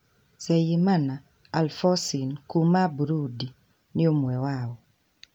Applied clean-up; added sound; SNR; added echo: none; none; none; none.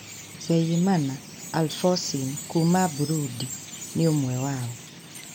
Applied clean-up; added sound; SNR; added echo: none; Chirp, tweet; 13 dB; none.